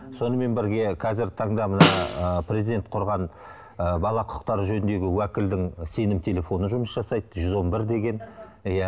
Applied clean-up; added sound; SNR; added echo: none; Snare drum; 0 dB; none.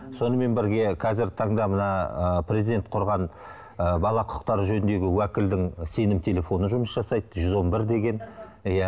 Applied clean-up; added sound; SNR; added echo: none; none; none; none.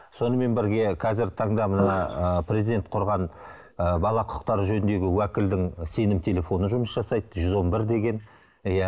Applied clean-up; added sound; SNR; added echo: neural mask model Resemble Enhance denoiser.